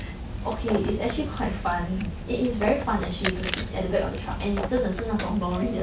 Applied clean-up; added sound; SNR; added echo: none; Chewing, mastication + Shatter; 10 dB; none.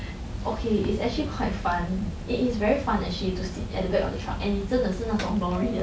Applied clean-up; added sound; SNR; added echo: none; none; none; none.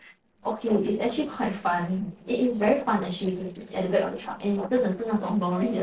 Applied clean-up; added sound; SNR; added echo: neural separator model SepFormer DNS4.